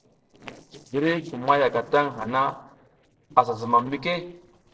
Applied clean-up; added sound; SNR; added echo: neural separator model SepFormer DNS4.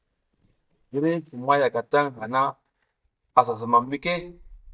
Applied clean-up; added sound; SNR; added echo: neural mask model DeepFilterNet 3.